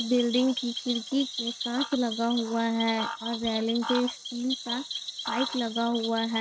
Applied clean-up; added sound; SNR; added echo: neural mask model RNNoise.